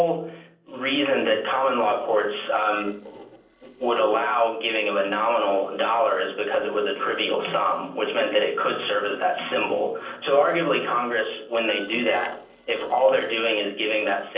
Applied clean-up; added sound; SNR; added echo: neural separator model SepFormer DNS4.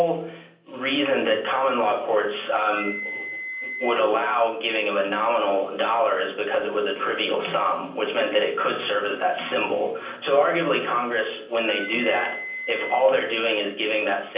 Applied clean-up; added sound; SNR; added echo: none; Wind instrument, woodwind instrument; 12 dB; reverberation time 0.6 s.